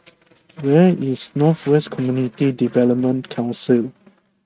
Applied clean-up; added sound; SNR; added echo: neural mask model RNNoise.